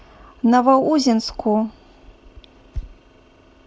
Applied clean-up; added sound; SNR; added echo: none; none; none; none.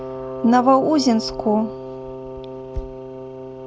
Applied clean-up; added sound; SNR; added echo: none; Wind instrument, woodwind instrument; 10 dB; none.